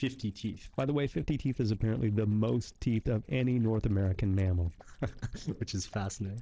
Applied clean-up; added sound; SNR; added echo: neural separator model SepFormer DNS4.